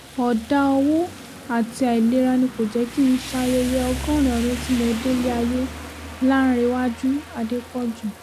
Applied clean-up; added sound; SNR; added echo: none; Rain; 12 dB; none.